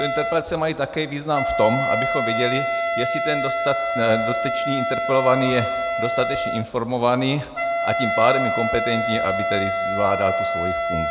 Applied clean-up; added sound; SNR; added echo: none; Wind instrument, woodwind instrument; 0 dB; none.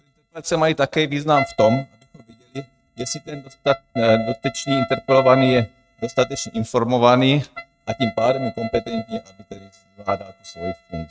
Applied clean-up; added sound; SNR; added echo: neural mask model RNNoise.